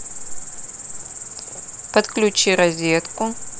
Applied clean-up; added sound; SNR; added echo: none; Cricket; 8 dB; none.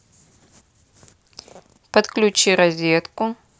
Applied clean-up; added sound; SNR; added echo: none; none; none; none.